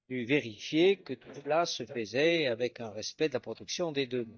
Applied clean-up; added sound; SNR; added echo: neural mask model DeepFilterNet 3.